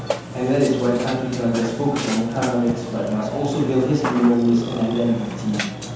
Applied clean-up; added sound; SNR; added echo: none; Burping, eructation; 8 dB; reverberation time 0.9 s.